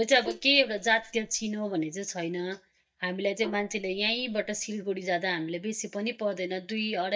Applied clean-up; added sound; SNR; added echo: neural mask model DeepFilterNet 3.